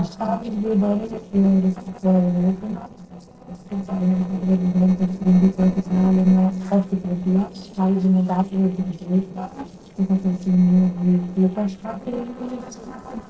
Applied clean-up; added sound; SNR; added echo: neural separator model SepFormer DNS4.